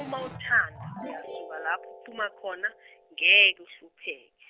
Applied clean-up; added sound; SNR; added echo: none; Keyboard (musical); 16 dB; none.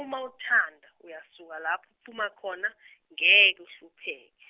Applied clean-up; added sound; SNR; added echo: none; none; none; none.